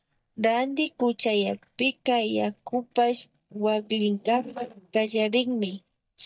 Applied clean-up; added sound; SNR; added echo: neural mask model DeepFilterNet 3.